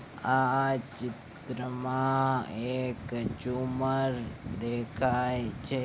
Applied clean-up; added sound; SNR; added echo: none; none; none; none.